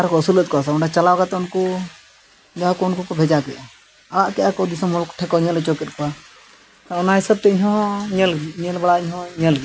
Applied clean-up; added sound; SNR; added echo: none; none; none; none.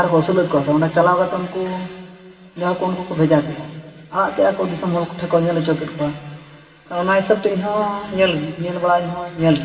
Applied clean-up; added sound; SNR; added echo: none; none; none; reverberation time 2.7 s.